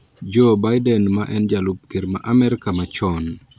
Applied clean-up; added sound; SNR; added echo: none; none; none; none.